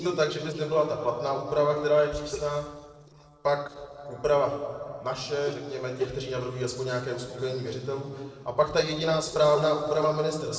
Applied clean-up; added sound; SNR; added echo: neural separator model SepFormer DNS4.